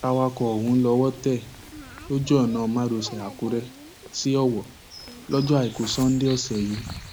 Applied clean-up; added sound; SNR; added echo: none; Bird vocalization, bird call, bird song; 17 dB; none.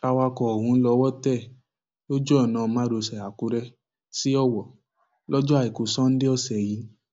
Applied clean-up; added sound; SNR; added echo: none; none; none; none.